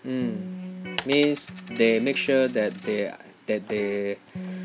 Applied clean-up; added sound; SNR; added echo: none; Coin (dropping) + Electric guitar; 12 dB; none.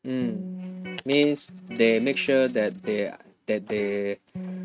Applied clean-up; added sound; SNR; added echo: neural mask model RNNoise.